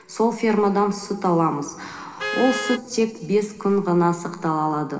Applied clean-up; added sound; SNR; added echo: none; Vehicle horn, car horn, honking; 12 dB; reverberation time 2.1 s.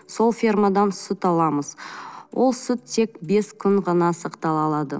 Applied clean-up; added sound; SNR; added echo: none; none; none; none.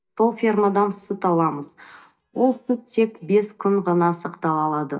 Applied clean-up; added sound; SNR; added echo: neural mask model DeepFilterNet 3.